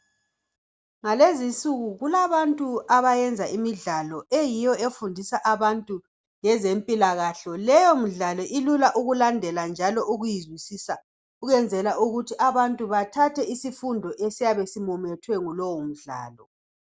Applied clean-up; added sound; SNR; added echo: none; none; none; none.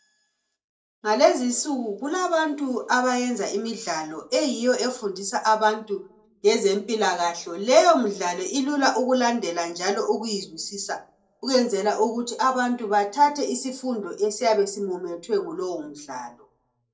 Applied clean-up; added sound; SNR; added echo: none; none; none; reverberation time 0.2 s.